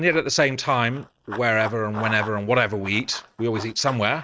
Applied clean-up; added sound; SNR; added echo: neural mask model RNNoise.